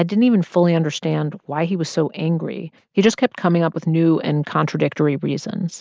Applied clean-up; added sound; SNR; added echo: none; none; none; none.